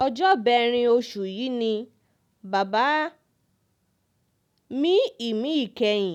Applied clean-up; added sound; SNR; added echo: none; none; none; none.